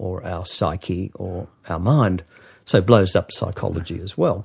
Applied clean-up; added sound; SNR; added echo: none; none; none; none.